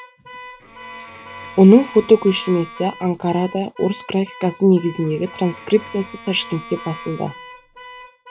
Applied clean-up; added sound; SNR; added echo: none; Bowed string instrument + Alarm / Car; 18 dB; none.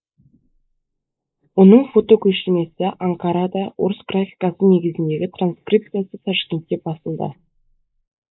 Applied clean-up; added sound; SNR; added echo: neural mask model Resemble Enhance denoiser.